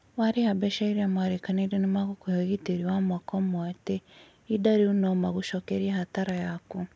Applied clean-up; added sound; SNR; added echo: none; none; none; none.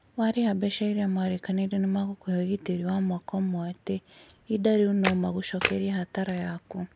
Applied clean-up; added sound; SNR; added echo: none; Camera; 5 dB; none.